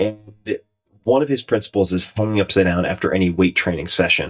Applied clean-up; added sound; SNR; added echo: neural mask model DeepFilterNet 3.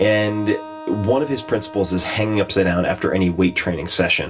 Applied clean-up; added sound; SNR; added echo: none; Wind instrument, woodwind instrument; 17 dB; reverberation time 0.2 s.